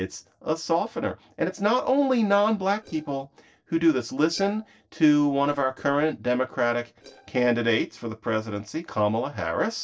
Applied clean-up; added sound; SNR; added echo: neural separator model SepFormer DNS4.